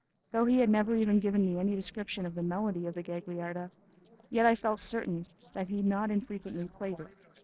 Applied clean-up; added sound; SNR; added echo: neural separator model SepFormer DNS4.